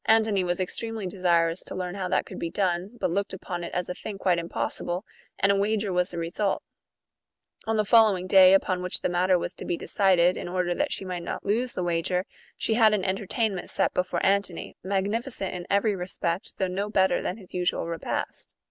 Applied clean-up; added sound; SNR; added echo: none; none; none; none.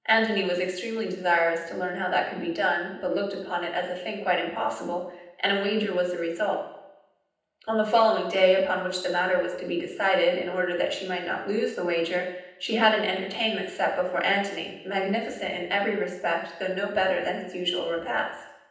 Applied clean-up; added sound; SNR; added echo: none; none; none; reverberation time 0.9 s.